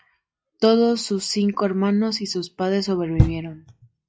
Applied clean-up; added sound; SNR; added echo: classical method log-MMSE.